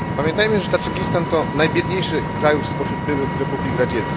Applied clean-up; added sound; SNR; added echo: none; Vehicle; 2 dB; none.